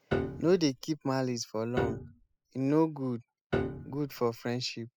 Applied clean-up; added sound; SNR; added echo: classical method spectral subtraction.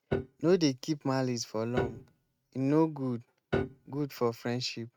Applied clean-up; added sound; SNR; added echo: neural mask model RNNoise.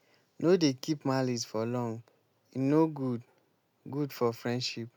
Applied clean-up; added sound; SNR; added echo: none; none; none; none.